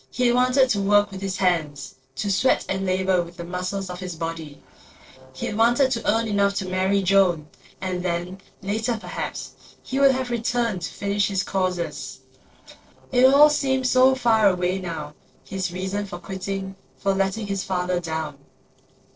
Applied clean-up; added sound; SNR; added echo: neural separator model SepFormer DNS4.